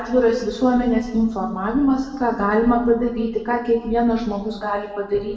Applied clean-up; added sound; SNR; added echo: none; none; none; reverberation time 1.1 s.